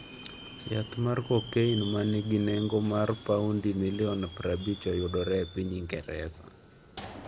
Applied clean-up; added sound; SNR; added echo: none; Subway, metro, underground; 15 dB; none.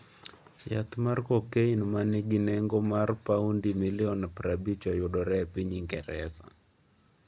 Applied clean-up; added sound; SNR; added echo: none; none; none; none.